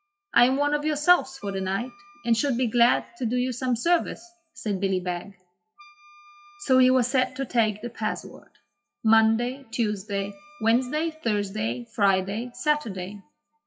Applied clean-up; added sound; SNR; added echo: classical method WPE with log-MMSE.